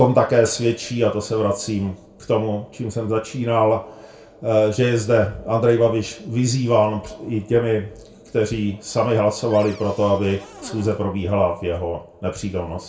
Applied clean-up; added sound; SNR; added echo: none; Cupboard open or close; 19 dB; reverberation time 0.3 s.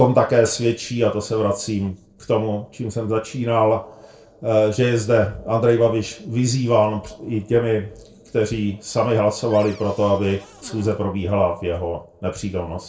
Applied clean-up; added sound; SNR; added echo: neural separator model SepFormer DNS4.